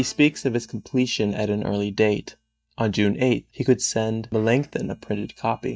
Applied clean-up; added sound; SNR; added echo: neural mask model DeepFilterNet 3.